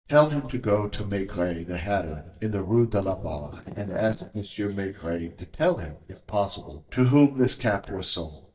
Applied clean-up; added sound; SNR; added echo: neural mask model DeepFilterNet 3.